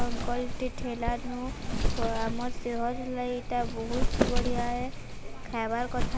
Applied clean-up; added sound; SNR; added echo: none; Wind; -4 dB; none.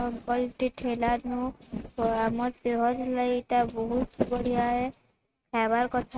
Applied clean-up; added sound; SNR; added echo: neural mask model RNNoise.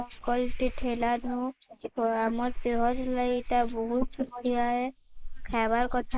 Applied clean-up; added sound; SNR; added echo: neural mask model Resemble Enhance denoiser.